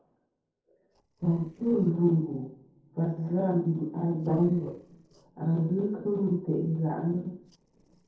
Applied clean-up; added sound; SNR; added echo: neural separator model SepFormer DNS4.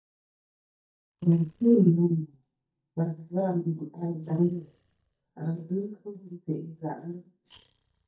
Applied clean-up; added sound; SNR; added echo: neural mask model DeepFilterNet 3.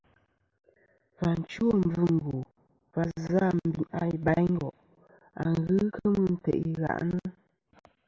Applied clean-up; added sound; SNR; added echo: none; none; none; none.